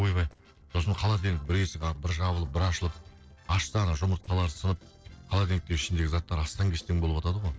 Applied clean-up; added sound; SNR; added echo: neural separator model SepFormer DNS4.